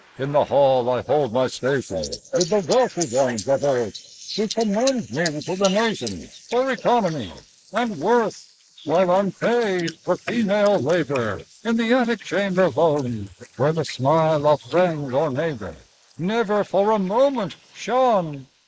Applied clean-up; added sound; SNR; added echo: neural mask model Resemble Enhance denoiser.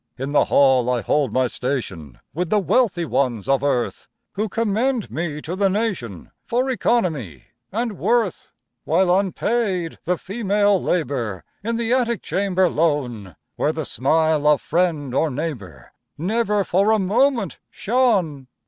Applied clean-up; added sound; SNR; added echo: none; none; none; none.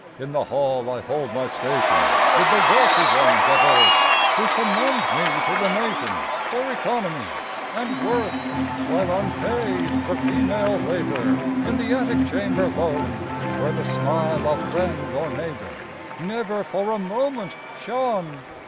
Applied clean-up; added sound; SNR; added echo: none; Cheering; -4 dB; none.